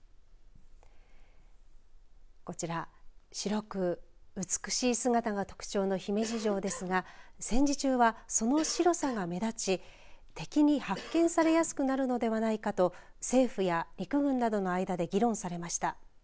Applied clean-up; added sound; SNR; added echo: none; Cough; 15 dB; none.